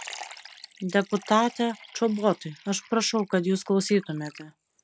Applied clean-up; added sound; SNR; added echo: none; Liquid; 20 dB; none.